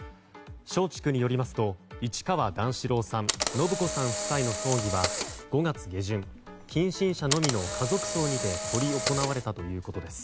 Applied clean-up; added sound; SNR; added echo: none; Camera; 4 dB; none.